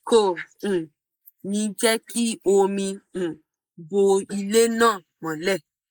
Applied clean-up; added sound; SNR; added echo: neural mask model Resemble Enhance denoiser.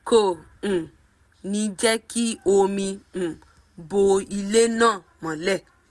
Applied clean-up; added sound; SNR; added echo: none; none; none; none.